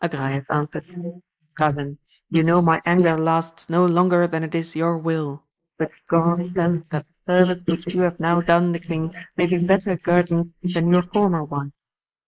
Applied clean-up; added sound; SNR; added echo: neural mask model Resemble Enhance denoiser.